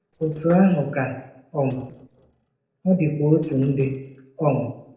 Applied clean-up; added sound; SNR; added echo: neural separator model SepFormer DNS4.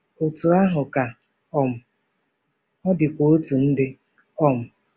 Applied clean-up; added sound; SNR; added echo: none; none; none; none.